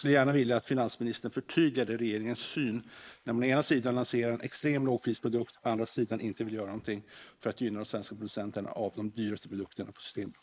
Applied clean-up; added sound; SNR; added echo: neural mask model Resemble Enhance denoiser.